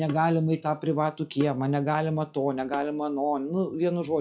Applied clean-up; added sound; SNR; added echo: classical method log-MMSE.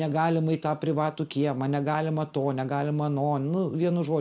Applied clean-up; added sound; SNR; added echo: none; none; none; none.